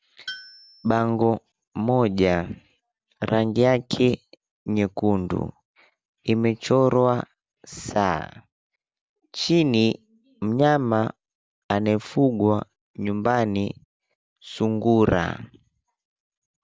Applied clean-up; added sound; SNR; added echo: none; Tools; 16 dB; none.